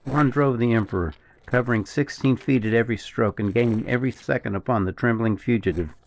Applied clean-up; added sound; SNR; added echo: neural separator model SepFormer DNS4.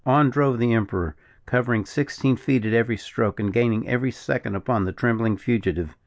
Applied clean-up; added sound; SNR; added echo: none; none; none; none.